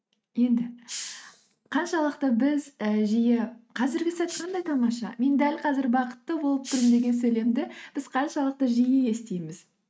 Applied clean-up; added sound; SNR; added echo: neural mask model RNNoise.